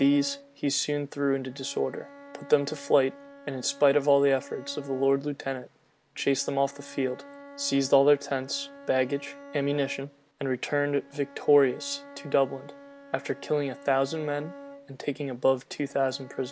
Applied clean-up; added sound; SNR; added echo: none; Bowed string instrument; 19 dB; none.